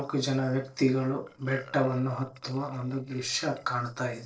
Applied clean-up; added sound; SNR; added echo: neural separator model SepFormer DNS4.